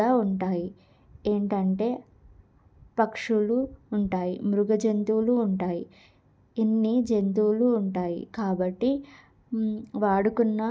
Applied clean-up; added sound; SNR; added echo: none; none; none; none.